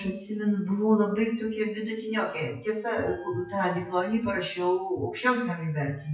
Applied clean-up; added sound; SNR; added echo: classical method WPE with log-MMSE.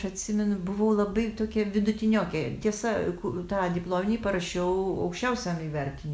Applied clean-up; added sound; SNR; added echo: none; none; none; none.